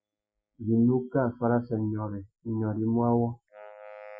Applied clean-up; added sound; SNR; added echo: classical method Wiener filter.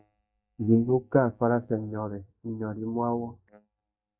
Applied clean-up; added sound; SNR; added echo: neural mask model DeepFilterNet 3.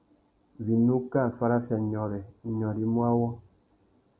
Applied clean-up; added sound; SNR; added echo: none; none; none; none.